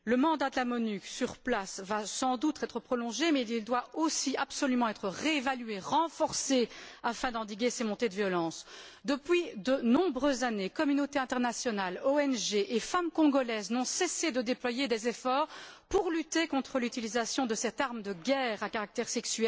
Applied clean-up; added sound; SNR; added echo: none; none; none; none.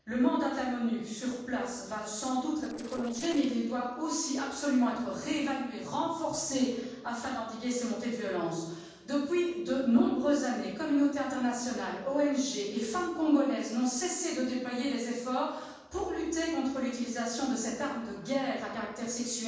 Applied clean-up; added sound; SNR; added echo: neural separator model SepFormer DNS4.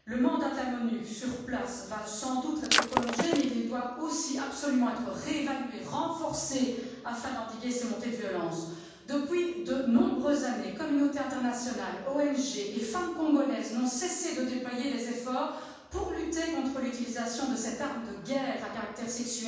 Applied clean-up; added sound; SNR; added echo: none; Shatter; -2 dB; reverberation time 1.2 s.